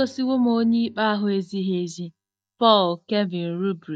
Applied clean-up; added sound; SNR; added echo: neural mask model DeepFilterNet 3.